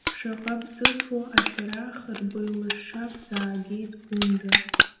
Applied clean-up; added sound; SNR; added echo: none; Crushing; -2 dB; reverberation time 0.8 s.